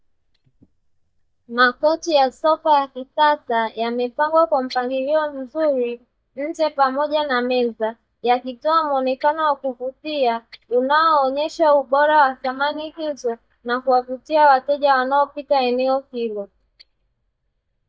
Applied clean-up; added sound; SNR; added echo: neural mask model DeepFilterNet 3.